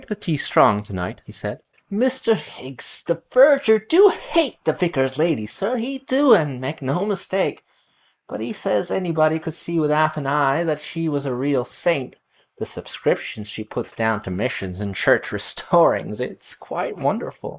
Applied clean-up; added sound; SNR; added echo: neural mask model Resemble Enhance denoiser.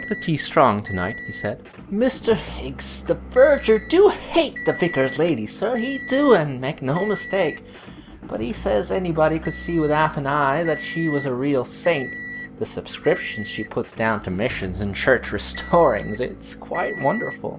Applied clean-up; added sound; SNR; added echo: none; Motor vehicle (road) / Engine; 13 dB; none.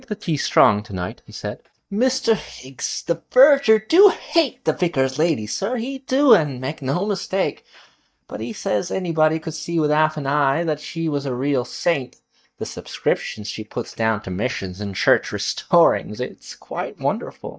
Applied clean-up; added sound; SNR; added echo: neural mask model DeepFilterNet 3.